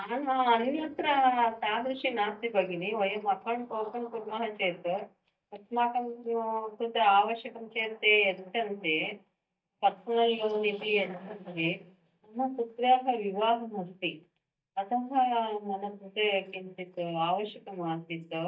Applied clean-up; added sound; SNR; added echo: neural mask model DeepFilterNet 3.